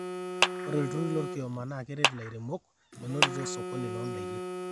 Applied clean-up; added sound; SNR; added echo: none; Telephone + Clapping; -3 dB; none.